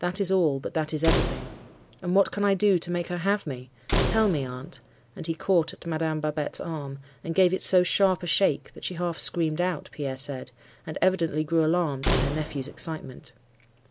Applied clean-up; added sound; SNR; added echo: none; Slam; 3 dB; none.